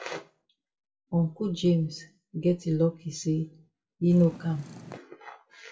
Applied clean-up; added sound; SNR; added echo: none; Purr; 16 dB; reverberation time 0.2 s.